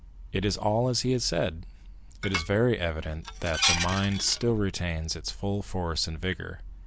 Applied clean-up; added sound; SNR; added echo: none; Dishes, pots, and pans; 4 dB; none.